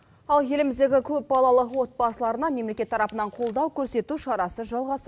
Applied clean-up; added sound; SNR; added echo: none; none; none; none.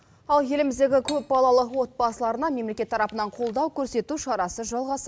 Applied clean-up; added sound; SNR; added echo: none; Cutlery, silverware; 14 dB; none.